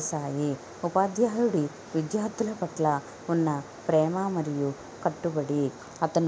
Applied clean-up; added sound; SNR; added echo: none; none; none; none.